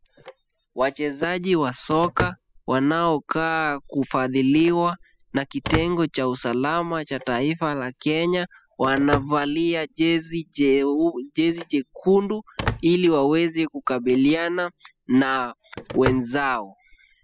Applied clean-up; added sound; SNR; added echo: classical method spectral subtraction.